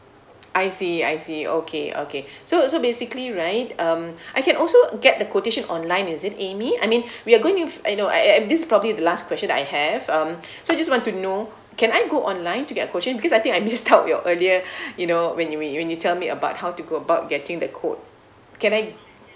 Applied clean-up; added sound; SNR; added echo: none; none; none; none.